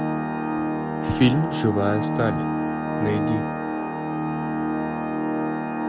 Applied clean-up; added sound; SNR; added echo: none; Organ; -2 dB; none.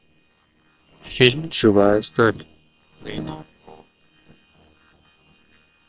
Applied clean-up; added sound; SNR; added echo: neural separator model SepFormer WHAM!.